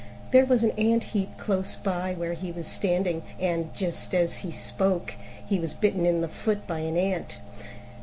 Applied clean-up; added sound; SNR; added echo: none; none; none; none.